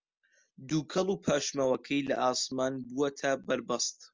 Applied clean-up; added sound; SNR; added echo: none; none; none; none.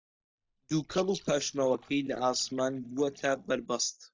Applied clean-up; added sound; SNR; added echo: neural mask model DeepFilterNet 3.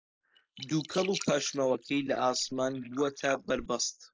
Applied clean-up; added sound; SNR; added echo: neural mask model Resemble Enhance denoiser.